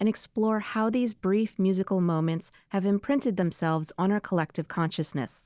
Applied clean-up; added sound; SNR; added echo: none; none; none; none.